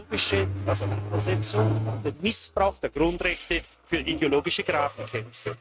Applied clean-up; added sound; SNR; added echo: neural mask model RNNoise.